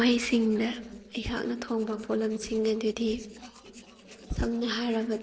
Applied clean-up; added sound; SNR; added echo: neural separator model SepFormer DNS4.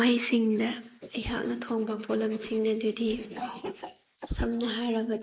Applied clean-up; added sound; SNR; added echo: neural mask model Resemble Enhance denoiser.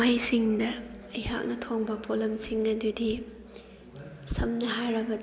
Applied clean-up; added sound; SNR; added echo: none; none; none; none.